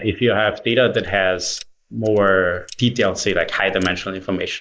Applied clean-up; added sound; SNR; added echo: neural mask model Resemble Enhance denoiser.